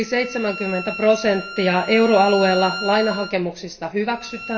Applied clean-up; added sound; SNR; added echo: none; Bowed string instrument; 12 dB; reverberation time 0.6 s.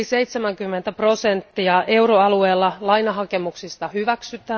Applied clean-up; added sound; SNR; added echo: none; none; none; none.